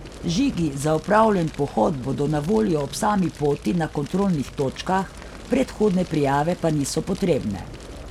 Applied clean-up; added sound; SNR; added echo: none; Fire; 17 dB; none.